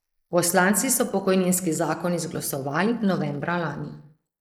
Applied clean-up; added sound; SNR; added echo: neural mask model Resemble Enhance denoiser.